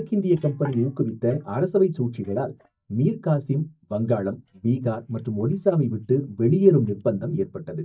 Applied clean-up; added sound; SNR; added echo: neural mask model DeepFilterNet 3.